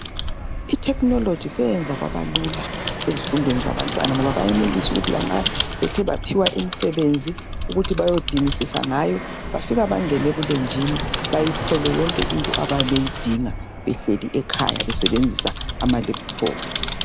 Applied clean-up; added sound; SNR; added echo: none; Fixed-wing aircraft, airplane + Typing; 4 dB; none.